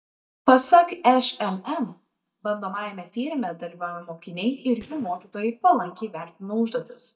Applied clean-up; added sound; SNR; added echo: neural mask model DeepFilterNet 3.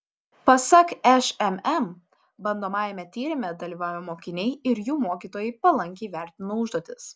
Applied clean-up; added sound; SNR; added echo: none; none; none; none.